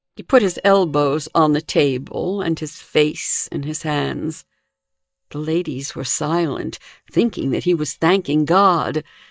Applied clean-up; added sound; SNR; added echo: neural mask model DeepFilterNet 3.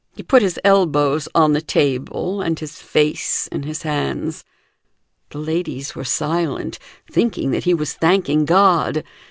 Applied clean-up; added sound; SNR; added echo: none; none; none; none.